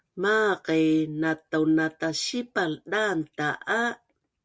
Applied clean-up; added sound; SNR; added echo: none; none; none; none.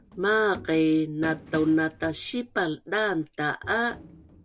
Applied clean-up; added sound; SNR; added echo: none; Run + Bowed string instrument; 19 dB; none.